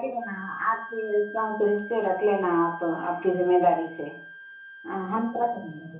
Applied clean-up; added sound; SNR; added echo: none; Wind instrument, woodwind instrument; 16 dB; reverberation time 0.8 s.